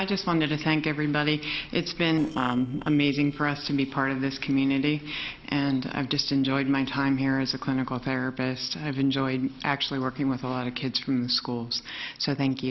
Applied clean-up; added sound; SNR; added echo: neural separator model SepFormer DNS4.